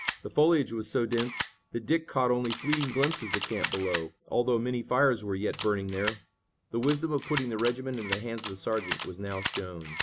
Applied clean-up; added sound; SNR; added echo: none; Camera; 6 dB; none.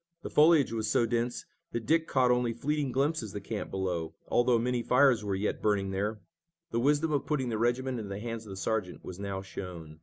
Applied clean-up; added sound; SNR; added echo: none; none; none; none.